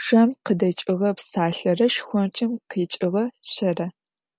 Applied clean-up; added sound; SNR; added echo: none; none; none; none.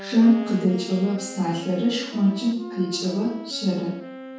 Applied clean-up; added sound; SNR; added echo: none; Wind instrument, woodwind instrument; 14 dB; reverberation time 0.6 s.